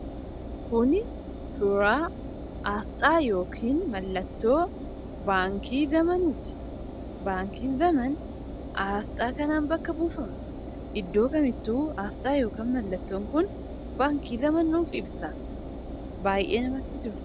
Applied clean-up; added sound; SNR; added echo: none; Engine; 9 dB; none.